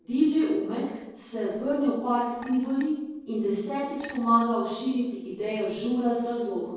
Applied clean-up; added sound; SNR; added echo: neural separator model SepFormer DNS4.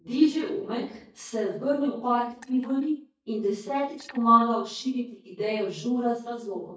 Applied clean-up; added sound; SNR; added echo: neural mask model DeepFilterNet 3.